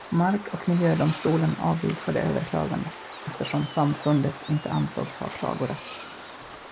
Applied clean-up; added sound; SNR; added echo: none; Waves, surf + Cutlery, silverware; 13 dB; none.